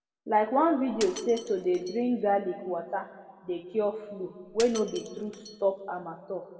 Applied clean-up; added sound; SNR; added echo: none; Shatter; 18 dB; reverberation time 1.5 s.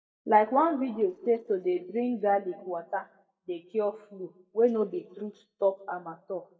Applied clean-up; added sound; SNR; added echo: neural mask model DeepFilterNet 3.